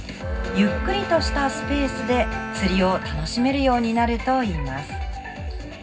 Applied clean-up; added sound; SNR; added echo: none; Bowed string instrument; 12 dB; reverberation time 0.4 s.